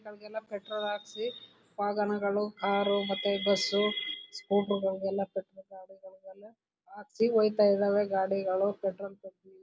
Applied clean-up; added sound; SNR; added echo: none; none; none; none.